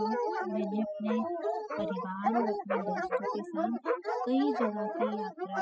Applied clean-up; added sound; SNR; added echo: classical method spectral subtraction.